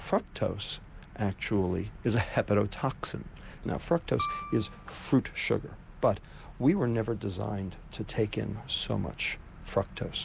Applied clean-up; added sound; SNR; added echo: none; Piano; 9 dB; none.